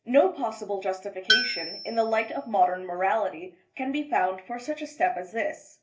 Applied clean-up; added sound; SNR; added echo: none; Tools; 5 dB; reverberation time 0.3 s.